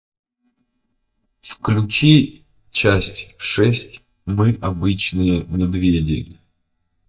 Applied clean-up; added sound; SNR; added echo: neural mask model DeepFilterNet 3.